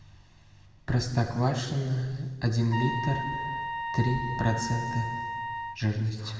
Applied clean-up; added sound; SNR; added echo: none; Trumpet; 5 dB; reverberation time 1.4 s.